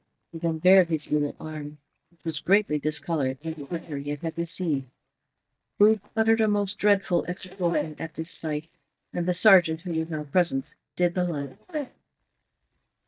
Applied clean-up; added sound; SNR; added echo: neural mask model DeepFilterNet 3.